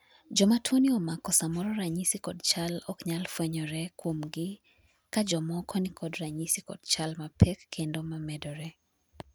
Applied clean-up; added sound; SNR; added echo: none; none; none; none.